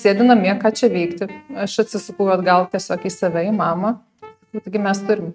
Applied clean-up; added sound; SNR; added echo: neural mask model RNNoise.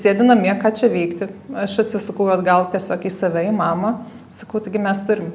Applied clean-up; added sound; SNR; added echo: none; none; none; none.